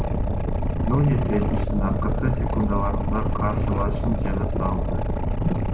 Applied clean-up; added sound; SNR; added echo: none; Boat, Water vehicle; -5 dB; none.